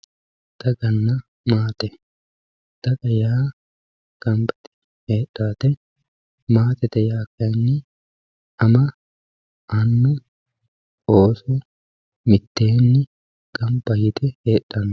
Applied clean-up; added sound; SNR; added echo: none; none; none; none.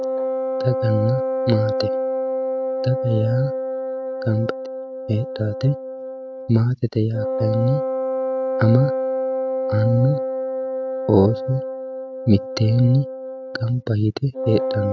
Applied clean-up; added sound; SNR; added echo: none; Wind instrument, woodwind instrument; 3 dB; none.